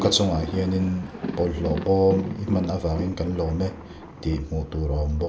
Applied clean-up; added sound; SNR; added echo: none; Thunder; 10 dB; none.